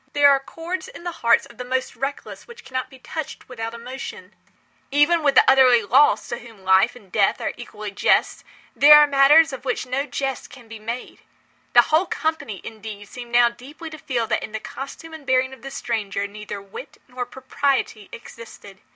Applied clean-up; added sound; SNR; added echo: none; none; none; none.